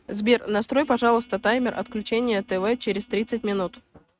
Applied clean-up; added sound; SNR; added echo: neural mask model RNNoise.